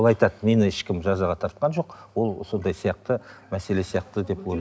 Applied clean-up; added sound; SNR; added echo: none; none; none; none.